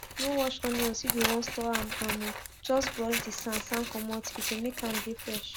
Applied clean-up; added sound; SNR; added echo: none; Scissors; 3 dB; none.